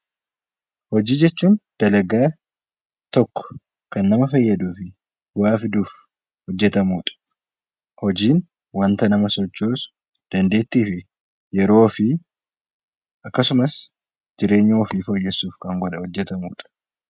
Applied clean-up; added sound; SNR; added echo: neural mask model RNNoise.